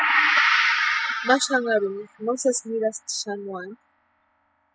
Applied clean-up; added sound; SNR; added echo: classical method spectral subtraction.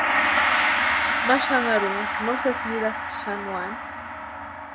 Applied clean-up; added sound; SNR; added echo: none; Gong; -3 dB; none.